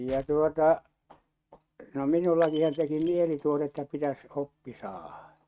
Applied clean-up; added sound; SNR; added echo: neural mask model RNNoise.